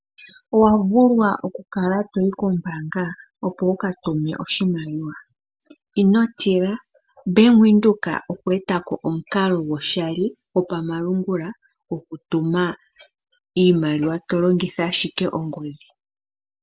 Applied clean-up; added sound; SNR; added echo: none; none; none; none.